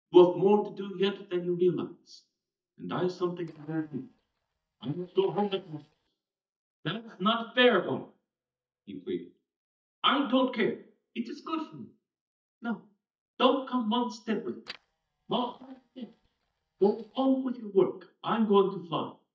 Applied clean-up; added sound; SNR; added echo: neural mask model DeepFilterNet 3.